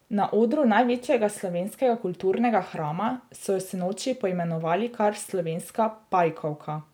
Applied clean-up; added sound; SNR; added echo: none; none; none; none.